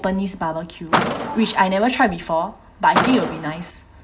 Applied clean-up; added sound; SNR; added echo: none; Car; 4 dB; reverberation time 0.4 s.